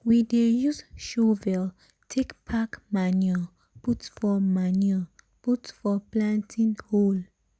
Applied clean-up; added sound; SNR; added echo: none; none; none; none.